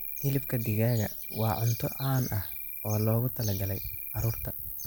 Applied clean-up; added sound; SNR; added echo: none; Cricket; 7 dB; none.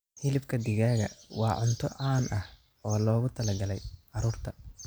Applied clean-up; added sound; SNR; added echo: none; none; none; none.